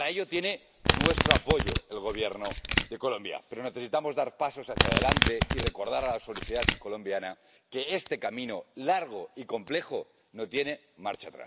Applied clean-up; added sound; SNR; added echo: none; Domestic sounds, home sounds; -3 dB; none.